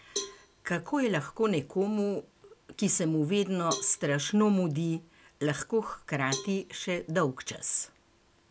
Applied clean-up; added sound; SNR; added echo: none; Cowbell; 14 dB; none.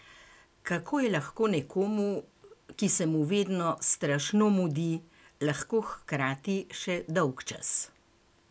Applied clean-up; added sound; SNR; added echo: none; none; none; none.